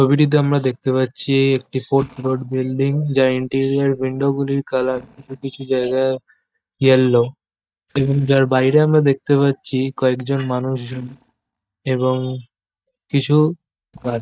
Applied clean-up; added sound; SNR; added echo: neural mask model DeepFilterNet 3.